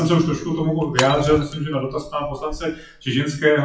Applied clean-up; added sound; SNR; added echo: classical method WPE with log-MMSE.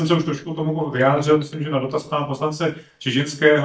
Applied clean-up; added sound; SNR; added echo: neural mask model DeepFilterNet 3.